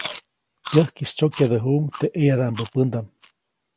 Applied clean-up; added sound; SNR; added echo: none; Chewing, mastication; 13 dB; none.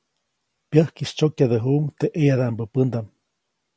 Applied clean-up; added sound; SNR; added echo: none; none; none; none.